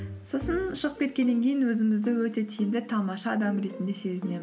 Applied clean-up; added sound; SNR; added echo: none; none; none; none.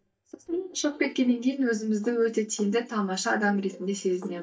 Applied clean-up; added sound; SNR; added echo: neural mask model DeepFilterNet 3.